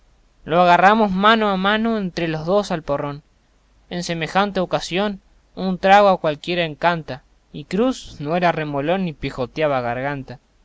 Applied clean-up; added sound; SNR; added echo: none; none; none; none.